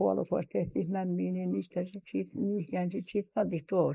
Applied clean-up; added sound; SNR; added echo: neural mask model Resemble Enhance denoiser.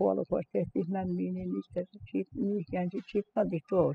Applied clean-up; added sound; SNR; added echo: classical method spectral subtraction.